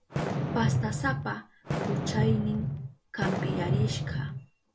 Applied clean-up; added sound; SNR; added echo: none; Fireworks; -4 dB; reverberation time 0.1 s.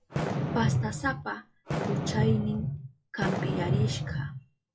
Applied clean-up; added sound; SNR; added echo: classical method WPE with log-MMSE.